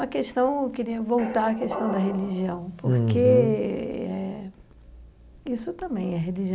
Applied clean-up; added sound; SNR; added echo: none; Squeak; 10 dB; none.